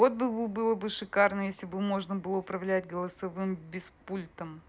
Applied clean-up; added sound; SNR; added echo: none; none; none; none.